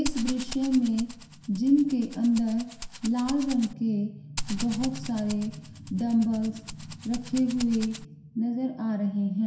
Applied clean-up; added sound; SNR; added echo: none; Rattle (instrument); 11 dB; reverberation time 0.7 s.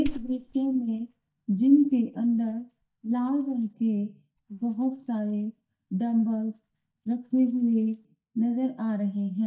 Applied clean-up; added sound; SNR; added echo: neural mask model DeepFilterNet 3.